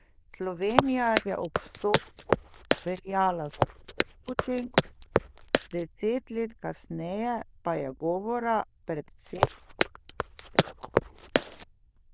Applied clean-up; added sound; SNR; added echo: neural diffusion model UNIVERSE++.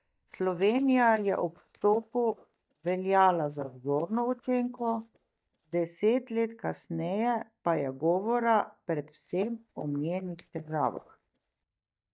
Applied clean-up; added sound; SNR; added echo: neural mask model DeepFilterNet 3.